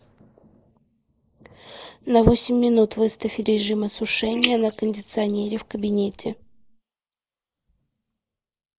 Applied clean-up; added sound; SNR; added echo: neural mask model Resemble Enhance denoiser.